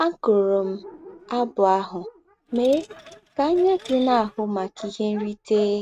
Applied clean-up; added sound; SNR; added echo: neural mask model RNNoise.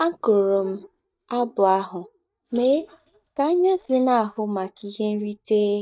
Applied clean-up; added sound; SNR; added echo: neural mask model DeepFilterNet 3.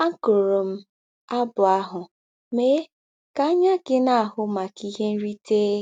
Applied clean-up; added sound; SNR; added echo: none; none; none; none.